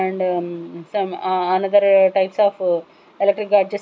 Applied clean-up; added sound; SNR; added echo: none; none; none; none.